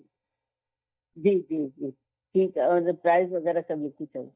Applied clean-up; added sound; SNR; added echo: neural mask model DeepFilterNet 3.